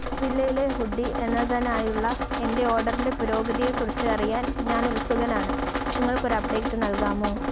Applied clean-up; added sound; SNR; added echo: none; Drip; 2 dB; none.